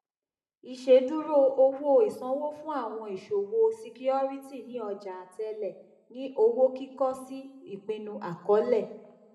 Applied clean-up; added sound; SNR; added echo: none; none; none; reverberation time 0.9 s.